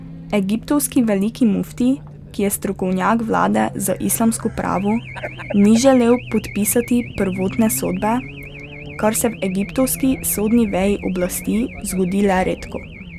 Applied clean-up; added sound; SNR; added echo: none; Race car, auto racing / Alarm; 14 dB; none.